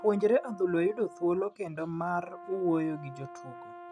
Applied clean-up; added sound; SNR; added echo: none; Brass instrument; 17 dB; none.